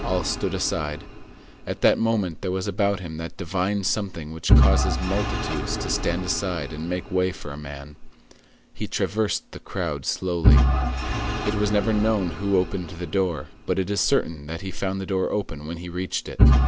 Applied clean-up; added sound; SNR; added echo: none; Engine / Vehicle; 0 dB; none.